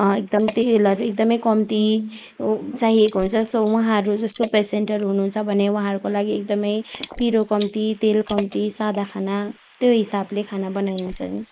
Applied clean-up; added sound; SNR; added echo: neural mask model Resemble Enhance denoiser.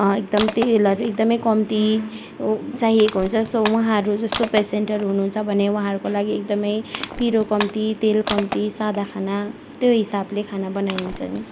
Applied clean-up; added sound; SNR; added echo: none; Crushing; 13 dB; none.